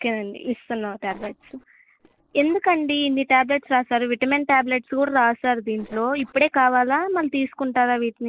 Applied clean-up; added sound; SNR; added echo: neural separator model SepFormer DNS4.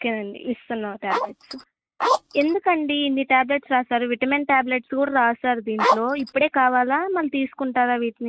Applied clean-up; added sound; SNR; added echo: neural mask model RNNoise.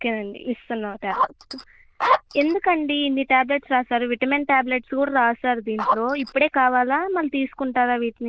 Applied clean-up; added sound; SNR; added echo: neural diffusion model UNIVERSE++.